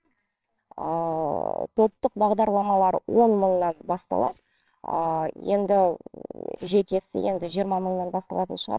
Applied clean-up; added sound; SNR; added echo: neural separator model SepFormer WHAMR!.